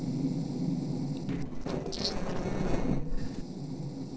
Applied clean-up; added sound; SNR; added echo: neural separator model SepFormer DNS4.